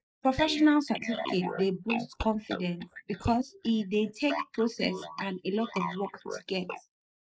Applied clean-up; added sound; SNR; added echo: neural mask model Resemble Enhance denoiser.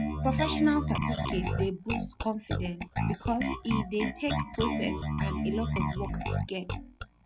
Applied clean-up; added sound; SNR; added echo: none; Bass guitar; -1 dB; none.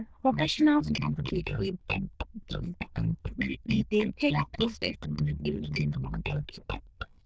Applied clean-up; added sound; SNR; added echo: neural diffusion model UNIVERSE++.